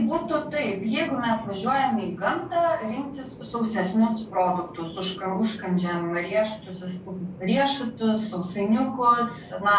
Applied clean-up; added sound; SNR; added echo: none; Bird vocalization, bird call, bird song; 17 dB; reverberation time 0.2 s.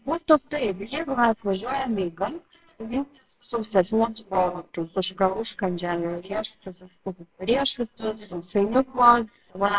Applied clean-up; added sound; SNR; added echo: neural separator model SepFormer WHAMR!.